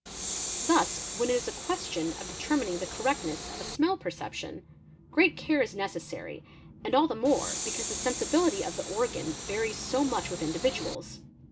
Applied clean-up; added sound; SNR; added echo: none; Train; 7 dB; none.